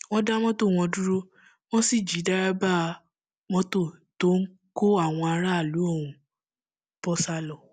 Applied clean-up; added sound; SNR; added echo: none; none; none; none.